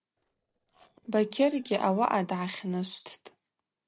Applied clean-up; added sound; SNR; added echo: neural separator model SepFormer DNS4.